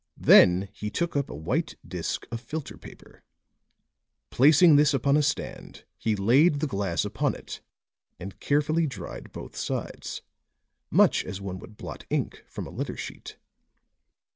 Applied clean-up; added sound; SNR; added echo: none; none; none; none.